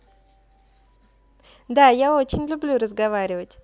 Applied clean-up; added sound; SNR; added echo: none; none; none; none.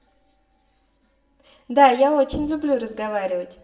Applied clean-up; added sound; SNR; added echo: none; none; none; reverberation time 0.7 s.